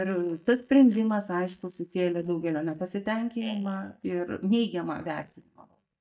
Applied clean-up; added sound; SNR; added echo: neural mask model DeepFilterNet 3.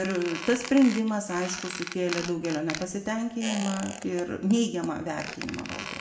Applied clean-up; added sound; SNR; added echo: none; Squeak; 11 dB; reverberation time 0.6 s.